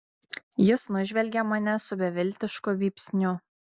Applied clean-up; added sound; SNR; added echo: none; none; none; none.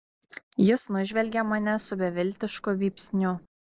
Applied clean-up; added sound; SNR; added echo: neural separator model SepFormer DNS4.